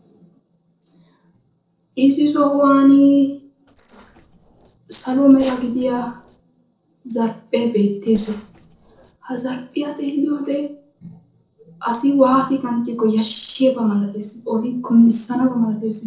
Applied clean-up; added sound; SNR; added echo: neural separator model SepFormer DNS4.